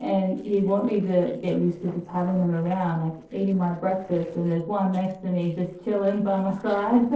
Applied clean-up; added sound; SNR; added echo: neural separator model SepFormer DNS4.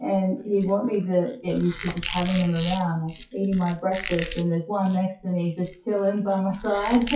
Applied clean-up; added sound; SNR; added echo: classical method WPE with log-MMSE.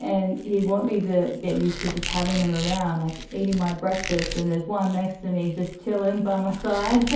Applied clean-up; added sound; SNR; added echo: none; Squeak; 12 dB; reverberation time 0.6 s.